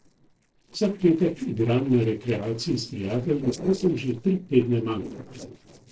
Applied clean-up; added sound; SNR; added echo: neural separator model SepFormer DNS4.